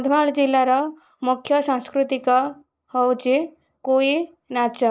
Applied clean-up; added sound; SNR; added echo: neural mask model Resemble Enhance denoiser.